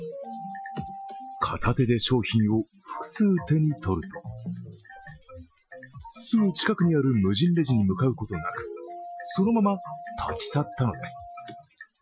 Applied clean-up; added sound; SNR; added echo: classical method Wiener filter.